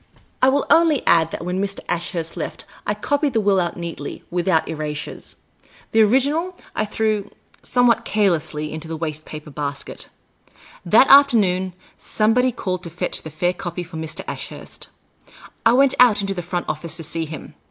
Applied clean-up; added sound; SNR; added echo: none; none; none; none.